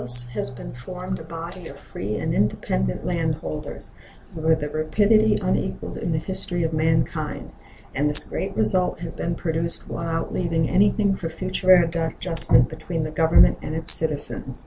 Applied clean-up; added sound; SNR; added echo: none; none; none; none.